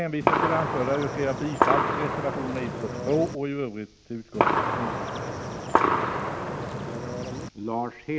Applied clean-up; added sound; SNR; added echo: none; Gunshot, gunfire; -4 dB; none.